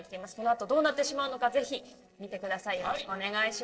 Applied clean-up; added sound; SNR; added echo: neural separator model SepFormer DNS4.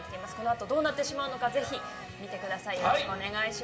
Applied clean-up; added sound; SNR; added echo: none; Slam; 19 dB; reverberation time 1.6 s.